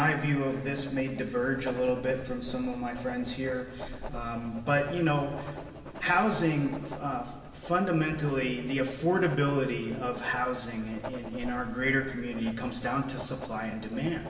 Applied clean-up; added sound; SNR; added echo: none; Writing; 14 dB; reverberation time 2.9 s.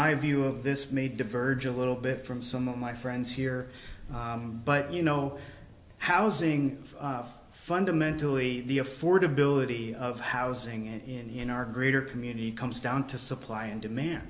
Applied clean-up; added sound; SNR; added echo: none; none; none; none.